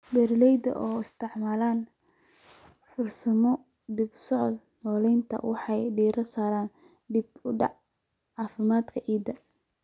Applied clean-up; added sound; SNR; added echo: none; none; none; none.